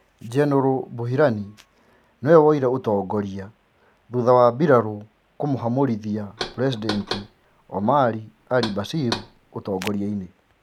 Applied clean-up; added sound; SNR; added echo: none; Knock; 13 dB; none.